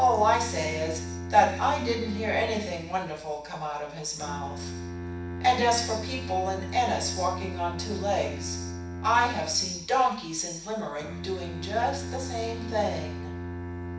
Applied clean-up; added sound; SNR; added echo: none; Bowed string instrument; 8 dB; reverberation time 0.7 s.